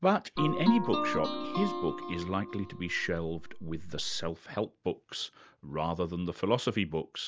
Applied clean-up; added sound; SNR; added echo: none; Guitar; 2 dB; none.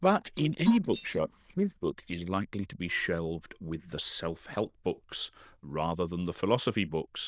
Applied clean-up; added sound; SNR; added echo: neural diffusion model UNIVERSE++.